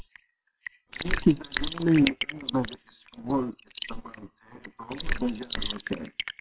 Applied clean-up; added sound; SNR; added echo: neural separator model SepFormer WHAMR!.